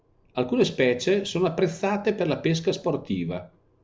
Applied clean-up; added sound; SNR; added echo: none; none; none; none.